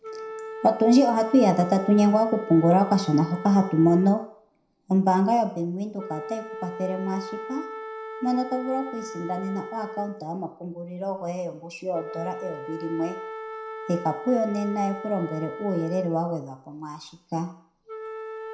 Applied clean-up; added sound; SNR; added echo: none; Wind instrument, woodwind instrument; 13 dB; reverberation time 0.5 s.